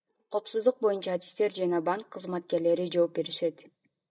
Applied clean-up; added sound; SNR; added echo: neural mask model DeepFilterNet 3.